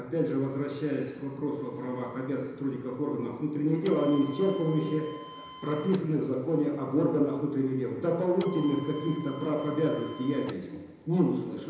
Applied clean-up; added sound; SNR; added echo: none; Printer; 14 dB; reverberation time 1.0 s.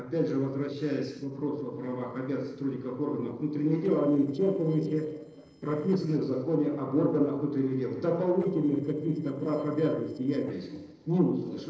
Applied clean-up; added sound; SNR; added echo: neural separator model SepFormer DNS4.